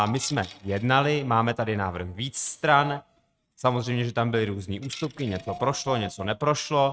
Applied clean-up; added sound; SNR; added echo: neural mask model RNNoise.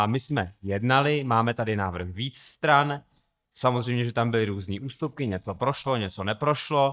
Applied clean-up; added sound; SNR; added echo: neural mask model DeepFilterNet 3.